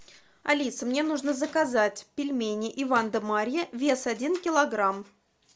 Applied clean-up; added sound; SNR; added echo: none; none; none; none.